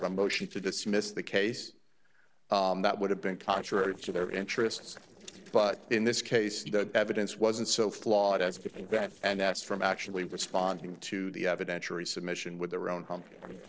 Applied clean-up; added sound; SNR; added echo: neural separator model SepFormer DNS4.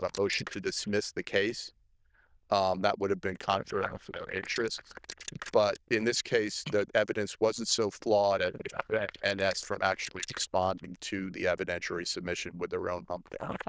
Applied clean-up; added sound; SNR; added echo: neural diffusion model UNIVERSE++.